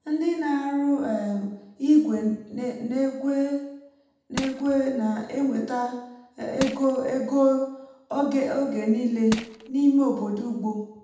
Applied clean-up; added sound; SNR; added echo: none; Crushing; 11 dB; reverberation time 0.8 s.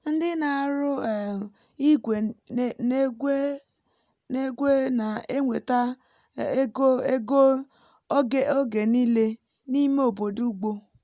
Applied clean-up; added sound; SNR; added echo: none; none; none; none.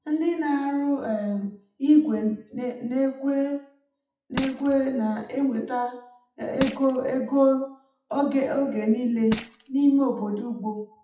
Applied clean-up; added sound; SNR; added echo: classical method WPE with log-MMSE.